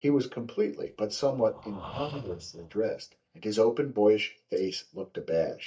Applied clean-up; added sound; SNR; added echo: neural mask model DeepFilterNet 3.